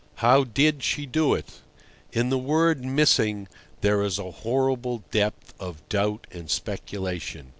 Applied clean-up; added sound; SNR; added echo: none; none; none; none.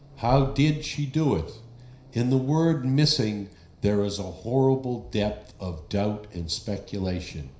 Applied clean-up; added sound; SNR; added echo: none; Accelerating, revving, vroom; 18 dB; reverberation time 0.5 s.